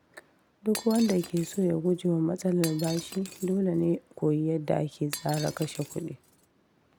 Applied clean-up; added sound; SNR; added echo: none; Shatter; 15 dB; none.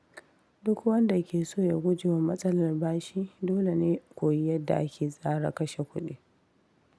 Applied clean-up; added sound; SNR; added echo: none; none; none; none.